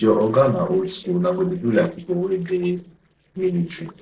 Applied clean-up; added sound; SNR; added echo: neural separator model SepFormer DNS4.